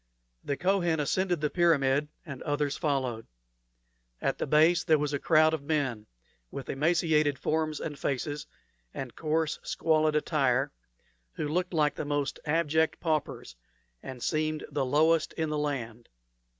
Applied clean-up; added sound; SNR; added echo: none; none; none; none.